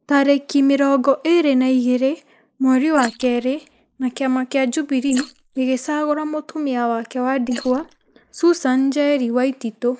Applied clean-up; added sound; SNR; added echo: neural mask model Resemble Enhance denoiser.